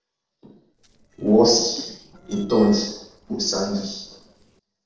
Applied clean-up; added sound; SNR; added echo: neural separator model SepFormer DNS4.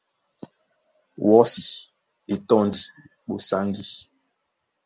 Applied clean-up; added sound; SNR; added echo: none; none; none; none.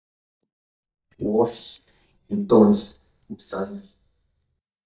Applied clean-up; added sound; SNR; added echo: neural mask model DeepFilterNet 3.